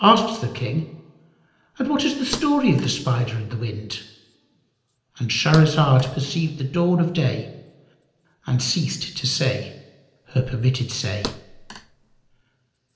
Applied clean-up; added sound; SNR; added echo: none; Thump, thud; 14 dB; reverberation time 0.8 s.